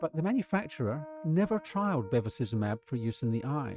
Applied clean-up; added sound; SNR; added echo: neural mask model RNNoise.